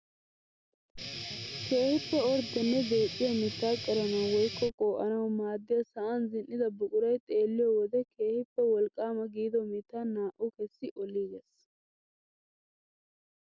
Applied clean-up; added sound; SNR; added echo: none; Guitar; 8 dB; none.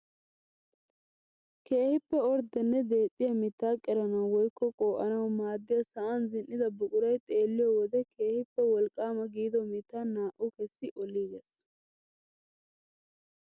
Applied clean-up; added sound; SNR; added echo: none; none; none; none.